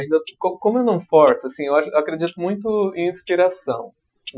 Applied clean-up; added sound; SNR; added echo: classical method Wiener filter.